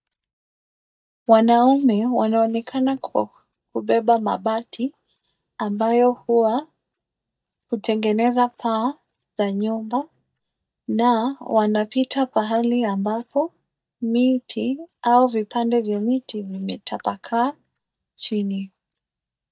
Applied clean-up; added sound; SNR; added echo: neural mask model DeepFilterNet 3.